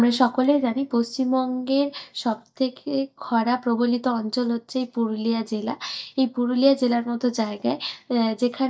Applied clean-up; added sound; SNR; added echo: neural mask model DeepFilterNet 3.